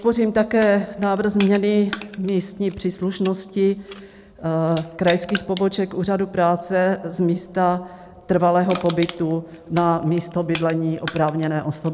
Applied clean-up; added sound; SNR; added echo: none; Crushing; 17 dB; none.